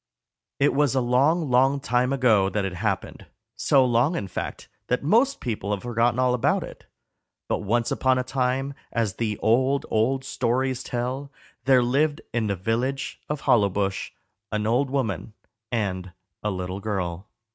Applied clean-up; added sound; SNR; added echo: none; none; none; none.